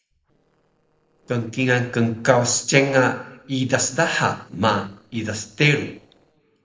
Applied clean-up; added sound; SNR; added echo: neural separator model SepFormer DNS4.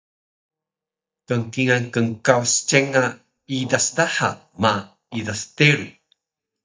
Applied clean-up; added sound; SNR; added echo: neural mask model DeepFilterNet 3.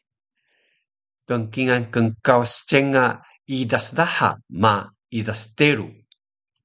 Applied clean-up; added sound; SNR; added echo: none; none; none; none.